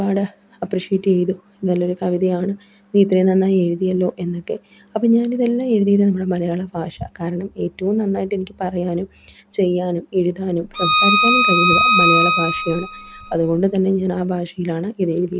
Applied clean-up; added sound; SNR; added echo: none; Bowed string instrument; -3 dB; none.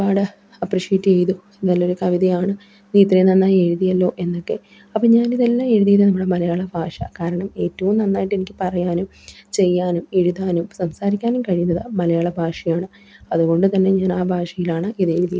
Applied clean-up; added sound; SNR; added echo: none; none; none; none.